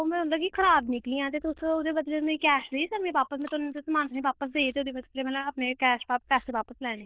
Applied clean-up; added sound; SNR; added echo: neural diffusion model UNIVERSE++.